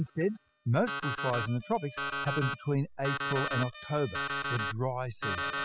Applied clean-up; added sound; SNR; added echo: classical method spectral subtraction.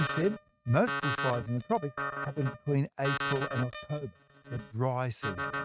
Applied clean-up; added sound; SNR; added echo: neural mask model RNNoise.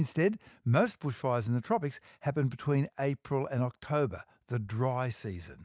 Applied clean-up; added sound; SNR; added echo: none; none; none; none.